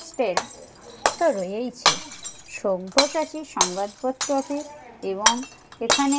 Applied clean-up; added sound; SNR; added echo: none; Shatter; 1 dB; none.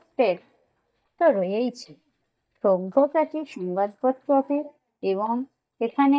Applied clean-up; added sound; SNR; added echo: neural mask model DeepFilterNet 3.